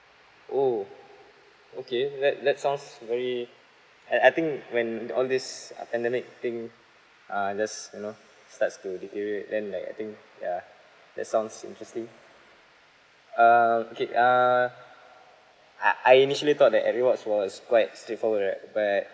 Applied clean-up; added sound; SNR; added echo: neural mask model Resemble Enhance denoiser.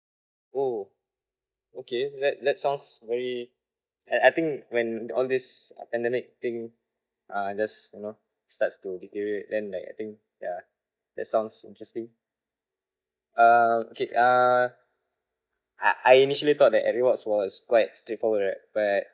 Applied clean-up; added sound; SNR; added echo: neural mask model DeepFilterNet 3.